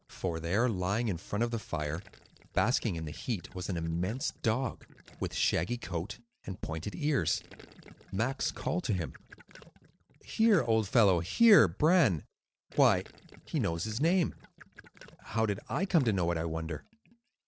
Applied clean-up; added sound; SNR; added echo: neural separator model SepFormer DNS4.